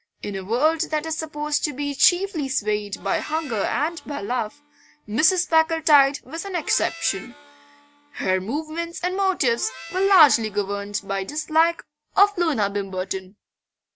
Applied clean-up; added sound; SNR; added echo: none; Harmonica; 20 dB; none.